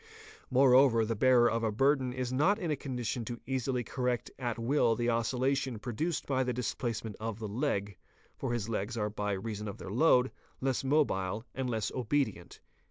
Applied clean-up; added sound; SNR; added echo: none; none; none; none.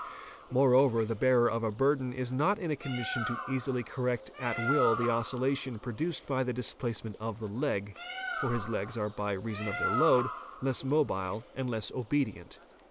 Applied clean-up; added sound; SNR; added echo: none; Bird; 9 dB; none.